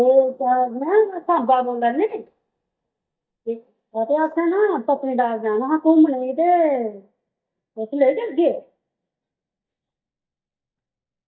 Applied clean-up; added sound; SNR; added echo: neural mask model DeepFilterNet 3.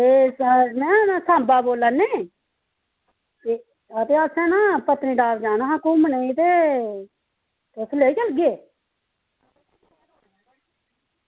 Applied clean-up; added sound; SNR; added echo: none; none; none; none.